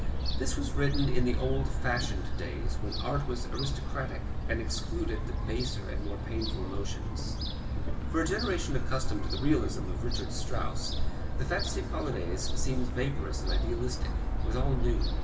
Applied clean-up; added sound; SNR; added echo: none; Gull, seagull / Fowl; -5 dB; reverberation time 0.8 s.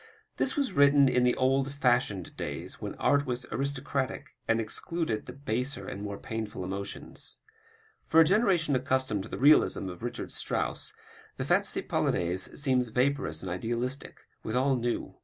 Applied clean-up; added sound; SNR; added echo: none; none; none; none.